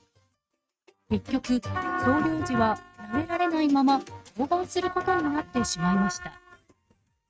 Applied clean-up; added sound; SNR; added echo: neural mask model RNNoise.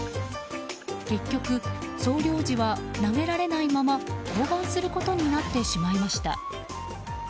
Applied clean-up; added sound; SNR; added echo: none; none; none; none.